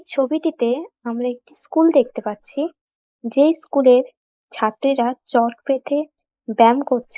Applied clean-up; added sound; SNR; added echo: neural mask model Resemble Enhance denoiser.